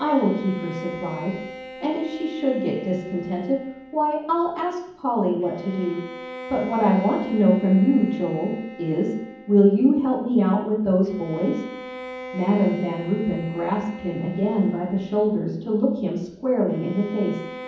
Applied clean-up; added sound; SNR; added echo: none; Bowed string instrument; 16 dB; reverberation time 1.2 s.